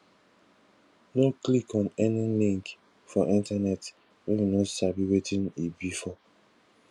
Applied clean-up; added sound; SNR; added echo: none; none; none; none.